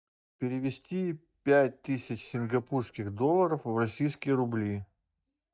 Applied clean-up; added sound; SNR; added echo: neural mask model DeepFilterNet 3.